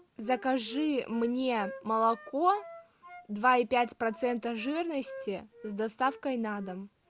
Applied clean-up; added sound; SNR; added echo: none; Wind instrument, woodwind instrument; 18 dB; none.